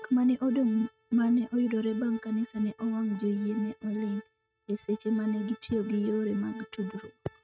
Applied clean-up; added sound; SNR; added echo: neural mask model RNNoise.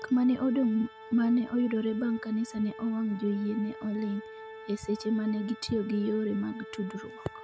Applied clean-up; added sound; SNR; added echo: none; Organ; 16 dB; none.